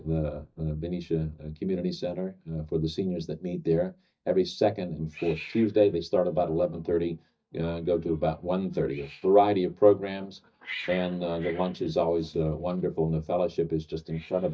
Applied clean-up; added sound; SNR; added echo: neural mask model DeepFilterNet 3.